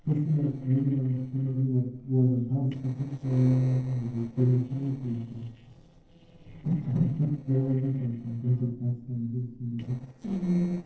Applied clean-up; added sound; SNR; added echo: neural separator model SepFormer DNS4.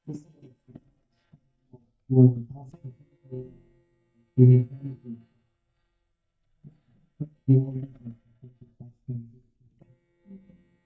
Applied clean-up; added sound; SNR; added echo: neural mask model DeepFilterNet 3.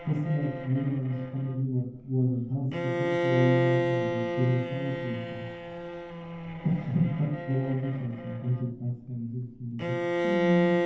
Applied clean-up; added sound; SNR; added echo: none; Bowed string instrument; 2 dB; reverberation time 0.9 s.